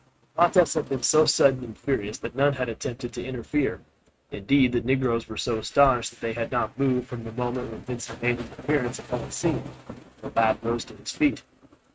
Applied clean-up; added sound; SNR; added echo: neural mask model RNNoise.